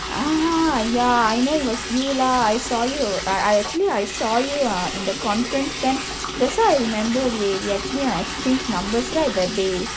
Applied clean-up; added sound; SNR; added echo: none; Liquid; 7 dB; none.